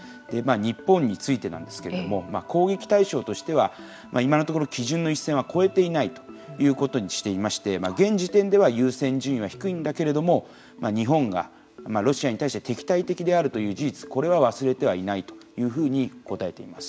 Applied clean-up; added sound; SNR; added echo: none; none; none; none.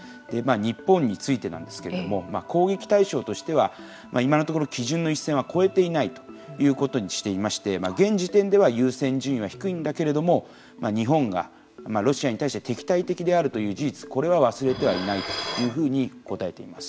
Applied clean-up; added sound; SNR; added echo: none; Dishes, pots, and pans; 12 dB; none.